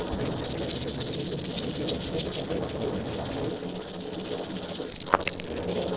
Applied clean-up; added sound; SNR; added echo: neural separator model SepFormer DNS4.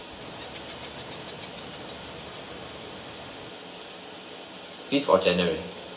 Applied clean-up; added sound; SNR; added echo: none; Water / Bird; 13 dB; reverberation time 2.8 s.